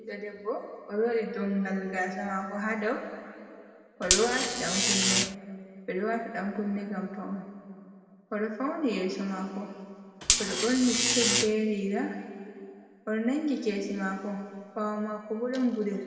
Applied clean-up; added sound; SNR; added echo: none; Buzz; -4 dB; reverberation time 2.2 s.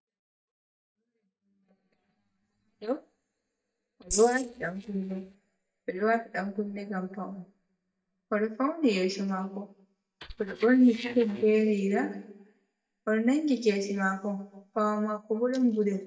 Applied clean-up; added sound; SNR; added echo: neural mask model DeepFilterNet 3.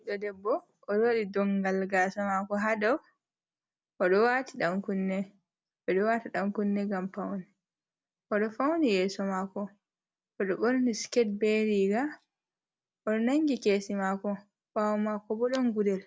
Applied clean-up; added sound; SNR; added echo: none; none; none; none.